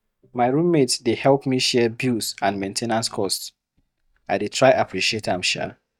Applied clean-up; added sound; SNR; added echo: neural mask model DeepFilterNet 3.